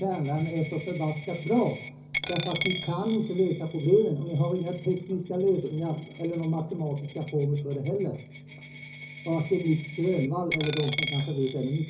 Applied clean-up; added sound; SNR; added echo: none; Coin (dropping); 10 dB; reverberation time 0.5 s.